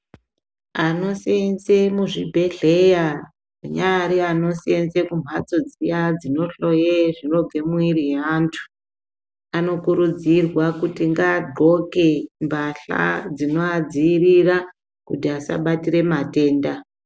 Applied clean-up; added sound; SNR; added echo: none; none; none; none.